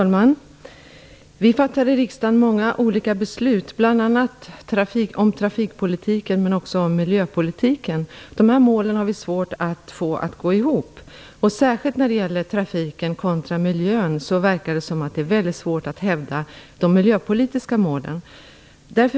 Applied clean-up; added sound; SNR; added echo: none; none; none; none.